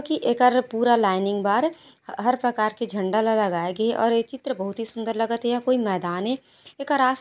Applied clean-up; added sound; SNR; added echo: none; none; none; none.